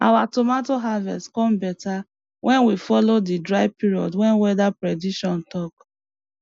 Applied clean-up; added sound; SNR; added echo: none; none; none; none.